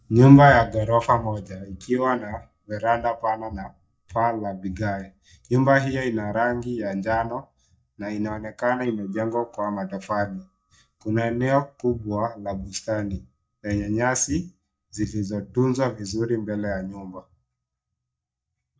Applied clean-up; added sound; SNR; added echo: neural mask model DeepFilterNet 3.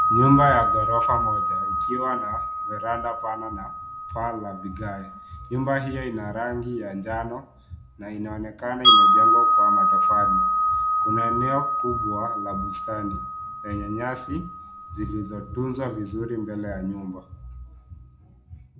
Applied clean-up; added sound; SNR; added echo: none; Wind chime; -4 dB; reverberation time 0.3 s.